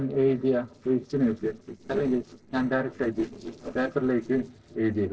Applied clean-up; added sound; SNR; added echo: neural separator model SepFormer DNS4.